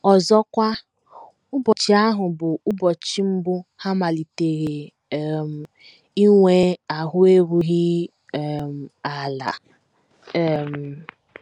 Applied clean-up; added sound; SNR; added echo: none; none; none; none.